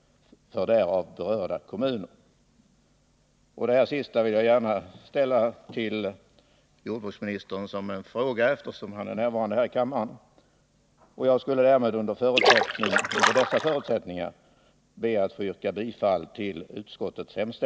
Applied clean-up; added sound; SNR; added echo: none; Splash, splatter; -3 dB; none.